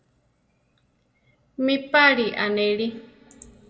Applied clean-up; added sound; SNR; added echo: none; none; none; reverberation time 1.9 s.